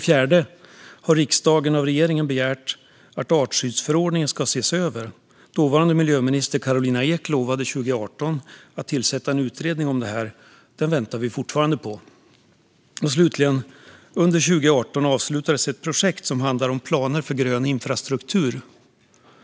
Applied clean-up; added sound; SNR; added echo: none; none; none; none.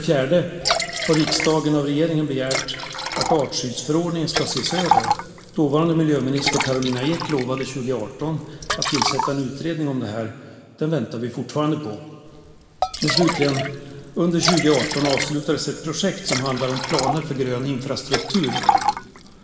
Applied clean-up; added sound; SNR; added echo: none; Liquid; 4 dB; reverberation time 2.2 s.